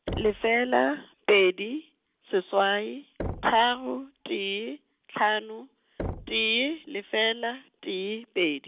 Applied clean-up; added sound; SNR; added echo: none; Knock; 15 dB; none.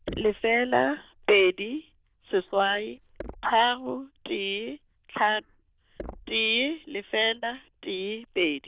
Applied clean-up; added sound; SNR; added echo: neural diffusion model UNIVERSE++.